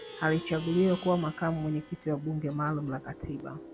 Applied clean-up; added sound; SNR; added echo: none; Plucked string instrument; 16 dB; none.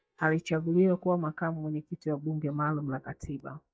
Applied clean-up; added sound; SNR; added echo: neural mask model DeepFilterNet 3.